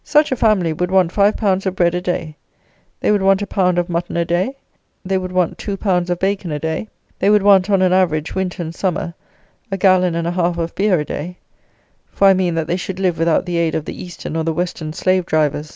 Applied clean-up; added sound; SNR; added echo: none; none; none; none.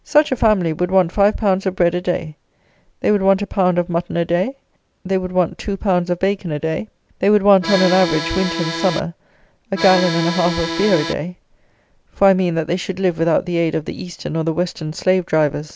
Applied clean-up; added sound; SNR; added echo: none; Accordion; 5 dB; none.